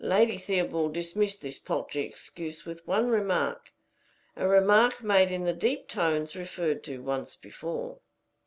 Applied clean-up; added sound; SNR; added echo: none; none; none; none.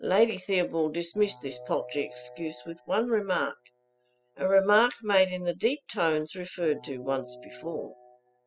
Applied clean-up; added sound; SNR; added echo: classical method spectral subtraction.